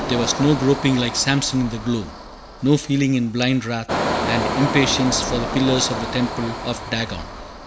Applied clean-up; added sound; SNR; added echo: none; Engine; 6 dB; none.